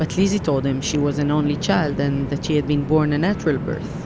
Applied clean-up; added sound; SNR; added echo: none; Train; 8 dB; none.